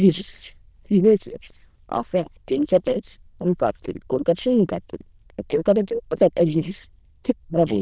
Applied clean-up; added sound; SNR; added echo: neural diffusion model UNIVERSE++.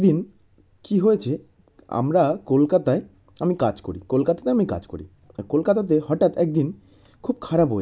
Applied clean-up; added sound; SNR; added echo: none; none; none; none.